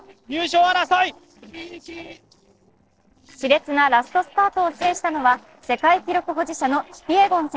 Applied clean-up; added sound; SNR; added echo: neural separator model SepFormer DNS4.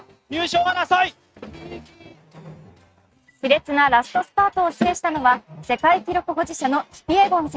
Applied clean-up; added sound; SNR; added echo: neural mask model RNNoise.